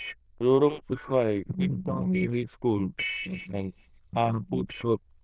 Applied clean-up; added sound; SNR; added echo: neural diffusion model UNIVERSE++.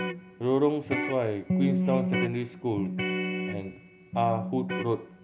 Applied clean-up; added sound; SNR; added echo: none; Electric guitar; 1 dB; none.